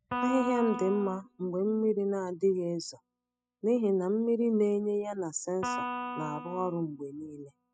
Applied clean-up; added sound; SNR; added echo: classical method spectral subtraction.